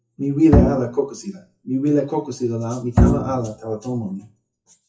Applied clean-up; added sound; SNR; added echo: classical method WPE with log-MMSE.